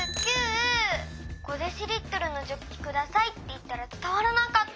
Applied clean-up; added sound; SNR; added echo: none; Bicycle bell; 14 dB; none.